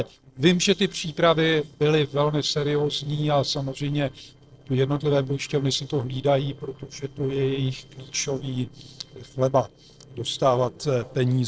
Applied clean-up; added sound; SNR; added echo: neural separator model SepFormer DNS4.